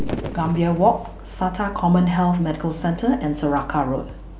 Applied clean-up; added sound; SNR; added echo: none; Fireworks; 13 dB; none.